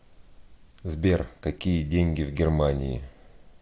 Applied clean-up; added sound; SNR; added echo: none; none; none; none.